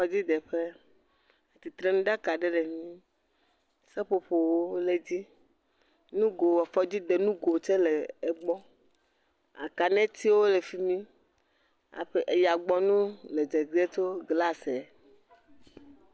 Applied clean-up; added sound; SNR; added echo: none; none; none; none.